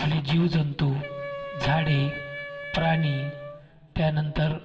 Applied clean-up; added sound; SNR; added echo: none; Wind instrument, woodwind instrument; 11 dB; reverberation time 2.1 s.